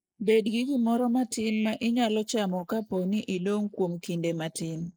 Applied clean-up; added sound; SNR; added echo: neural mask model Resemble Enhance denoiser.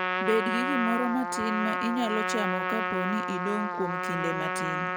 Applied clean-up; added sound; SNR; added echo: none; Trumpet; -1 dB; none.